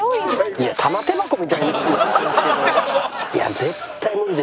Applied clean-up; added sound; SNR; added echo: none; Camera; 15 dB; none.